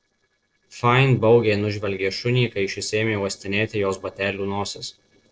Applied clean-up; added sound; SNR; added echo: neural separator model SepFormer DNS4.